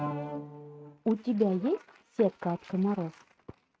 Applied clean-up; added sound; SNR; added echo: neural mask model RNNoise.